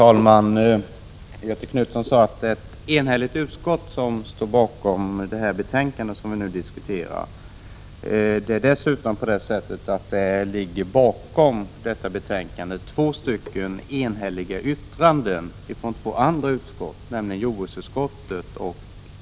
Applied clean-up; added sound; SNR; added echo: none; none; none; none.